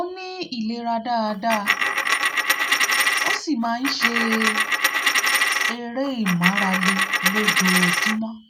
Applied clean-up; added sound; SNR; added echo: none; Coin (dropping); -5 dB; none.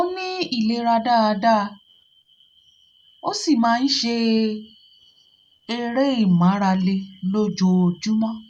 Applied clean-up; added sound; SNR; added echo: none; none; none; none.